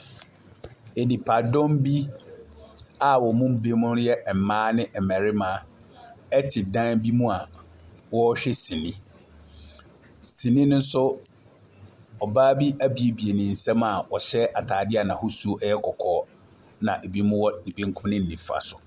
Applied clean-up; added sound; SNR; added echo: none; none; none; none.